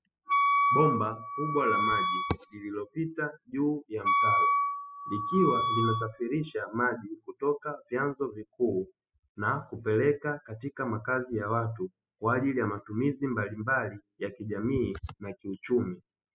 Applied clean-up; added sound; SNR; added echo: classical method spectral subtraction.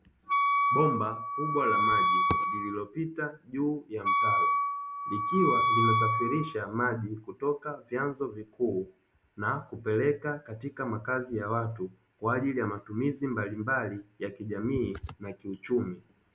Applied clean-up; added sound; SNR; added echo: none; Wind instrument, woodwind instrument; -4 dB; none.